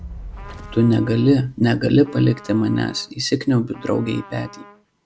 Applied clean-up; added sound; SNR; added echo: none; Trumpet + Fire; 19 dB; none.